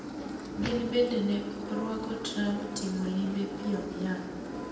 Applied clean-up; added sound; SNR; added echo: none; Engine; 6 dB; reverberation time 0.8 s.